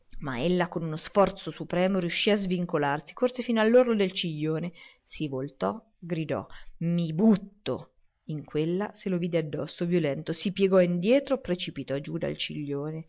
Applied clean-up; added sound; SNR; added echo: none; none; none; none.